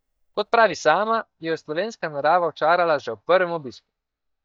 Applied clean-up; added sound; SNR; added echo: neural mask model DeepFilterNet 3.